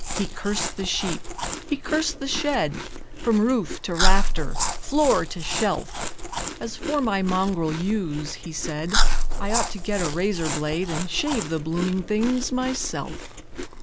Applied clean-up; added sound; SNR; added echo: none; Chewing, mastication; -2 dB; none.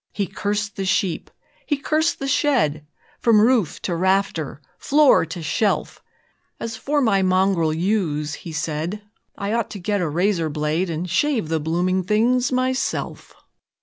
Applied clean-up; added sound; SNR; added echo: none; none; none; none.